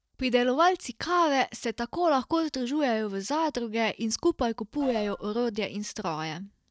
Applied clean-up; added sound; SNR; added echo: neural separator model SepFormer DNS4.